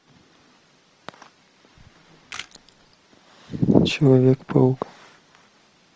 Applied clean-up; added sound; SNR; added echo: none; Camera; 19 dB; none.